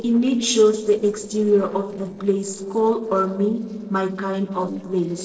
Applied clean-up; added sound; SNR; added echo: neural separator model SepFormer DNS4.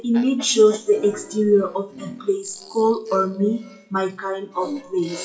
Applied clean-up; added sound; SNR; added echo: classical method WPE with log-MMSE.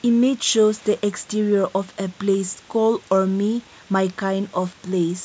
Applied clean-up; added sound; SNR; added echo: none; none; none; none.